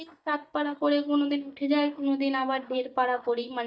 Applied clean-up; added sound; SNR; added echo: neural mask model DeepFilterNet 3.